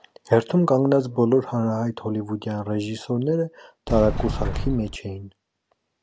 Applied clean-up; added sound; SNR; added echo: none; Sliding door; 3 dB; none.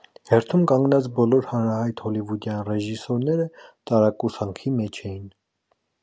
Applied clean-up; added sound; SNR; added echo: none; none; none; none.